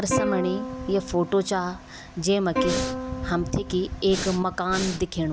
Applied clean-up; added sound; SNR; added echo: none; Plucked string instrument + Breathing; 5 dB; none.